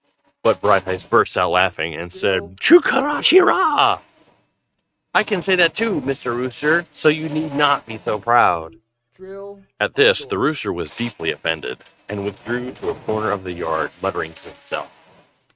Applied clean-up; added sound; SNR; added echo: neural mask model RNNoise.